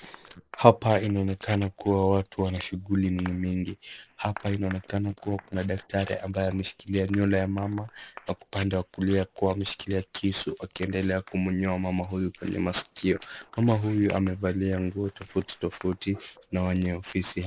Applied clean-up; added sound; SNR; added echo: neural mask model Resemble Enhance denoiser.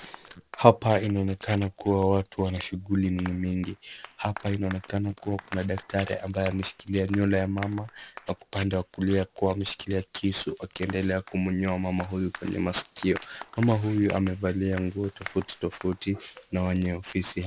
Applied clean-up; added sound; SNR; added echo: none; Applause; 19 dB; none.